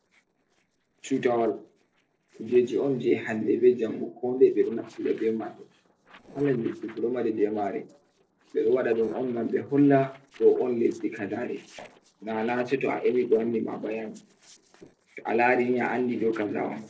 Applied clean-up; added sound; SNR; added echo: neural separator model SepFormer DNS4.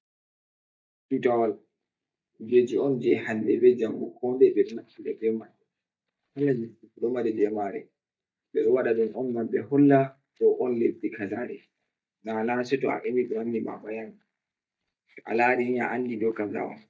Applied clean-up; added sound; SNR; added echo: neural mask model DeepFilterNet 3.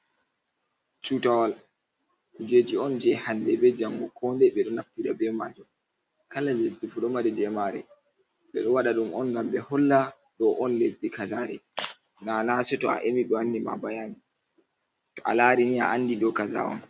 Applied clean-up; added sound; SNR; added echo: none; none; none; none.